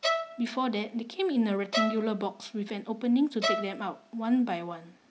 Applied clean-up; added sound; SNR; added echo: none; Bowed string instrument; 6 dB; none.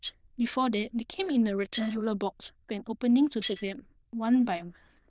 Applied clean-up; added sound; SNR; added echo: neural diffusion model UNIVERSE++.